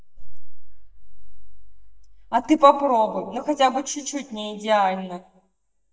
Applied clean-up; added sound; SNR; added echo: neural mask model DeepFilterNet 3.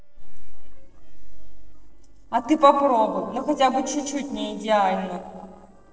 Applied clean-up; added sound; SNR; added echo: neural separator model SepFormer DNS4.